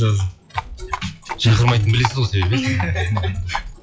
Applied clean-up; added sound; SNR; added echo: classical method log-MMSE.